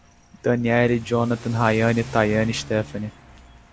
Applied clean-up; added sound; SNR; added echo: none; Accelerating, revving, vroom / Car; 18 dB; none.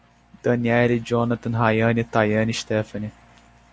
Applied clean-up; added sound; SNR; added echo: none; none; none; none.